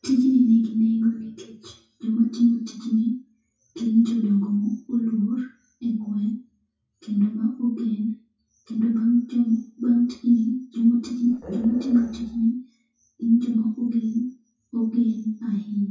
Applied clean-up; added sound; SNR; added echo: classical method WPE with log-MMSE.